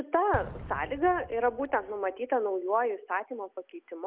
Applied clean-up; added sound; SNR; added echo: none; Explosion; 16 dB; none.